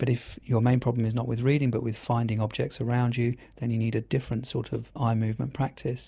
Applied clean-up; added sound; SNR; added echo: none; none; none; none.